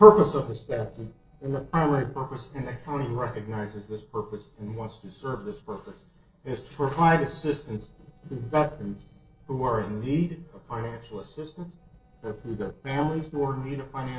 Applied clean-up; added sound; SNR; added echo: neural separator model SepFormer DNS4.